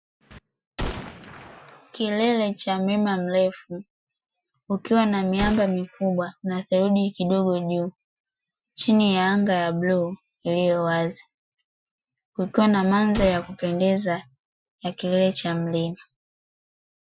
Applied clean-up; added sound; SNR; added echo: classical method Wiener filter.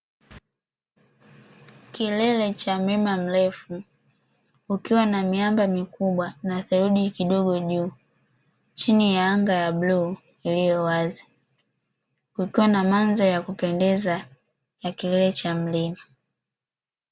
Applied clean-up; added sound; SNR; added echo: none; none; none; none.